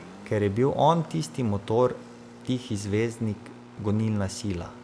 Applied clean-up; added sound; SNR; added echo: none; Engine; 18 dB; none.